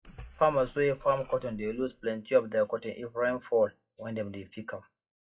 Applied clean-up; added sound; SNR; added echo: classical method WPE with log-MMSE.